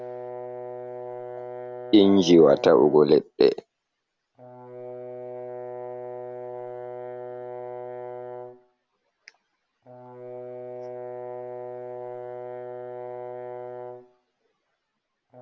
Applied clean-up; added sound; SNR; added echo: none; Brass instrument; 11 dB; none.